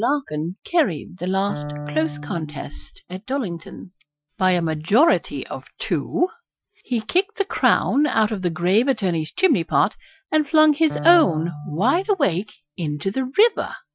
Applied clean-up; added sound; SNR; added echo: classical method Wiener filter.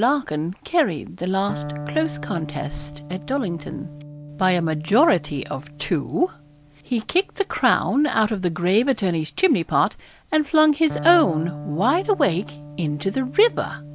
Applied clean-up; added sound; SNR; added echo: none; Electric guitar; 15 dB; none.